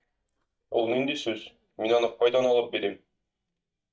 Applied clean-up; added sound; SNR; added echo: neural mask model DeepFilterNet 3.